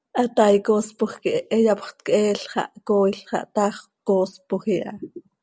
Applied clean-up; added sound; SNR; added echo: none; none; none; none.